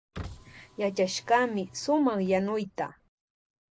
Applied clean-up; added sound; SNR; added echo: none; Car; 18 dB; none.